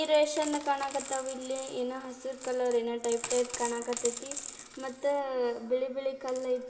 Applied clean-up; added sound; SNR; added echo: none; Coin (dropping); 10 dB; reverberation time 0.9 s.